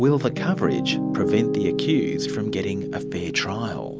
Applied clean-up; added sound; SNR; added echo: none; Piano; 2 dB; none.